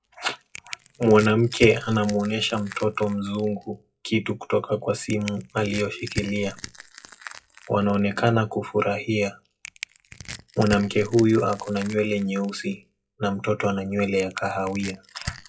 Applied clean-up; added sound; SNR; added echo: classical method WPE with log-MMSE.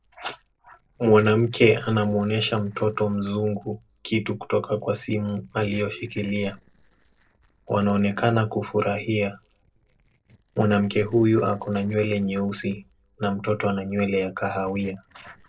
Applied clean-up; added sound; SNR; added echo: neural separator model SepFormer DNS4.